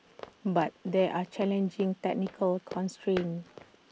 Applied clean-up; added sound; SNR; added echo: none; Run; 17 dB; none.